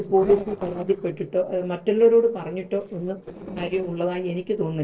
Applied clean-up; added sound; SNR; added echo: neural separator model SepFormer DNS4.